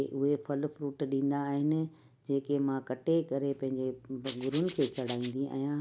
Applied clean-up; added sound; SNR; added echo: none; Rattle (instrument); -1 dB; none.